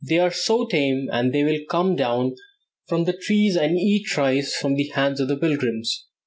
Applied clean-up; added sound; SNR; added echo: none; none; none; none.